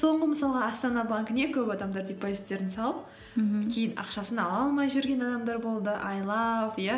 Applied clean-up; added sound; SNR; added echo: none; none; none; none.